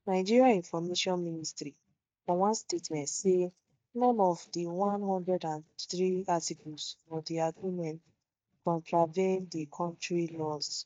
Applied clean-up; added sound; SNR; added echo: neural mask model DeepFilterNet 3.